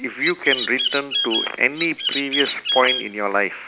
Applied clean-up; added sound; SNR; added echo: none; Bird; 2 dB; none.